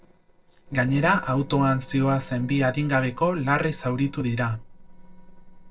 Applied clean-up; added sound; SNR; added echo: neural separator model SepFormer DNS4.